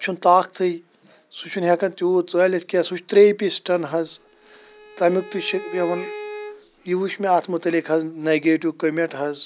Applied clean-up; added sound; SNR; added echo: none; Bowed string instrument; 15 dB; none.